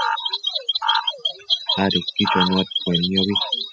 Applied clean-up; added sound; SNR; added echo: classical method spectral subtraction.